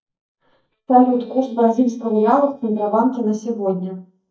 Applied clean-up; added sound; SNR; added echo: neural mask model DeepFilterNet 3.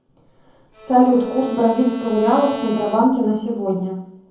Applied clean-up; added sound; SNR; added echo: none; Bowed string instrument; 15 dB; reverberation time 0.7 s.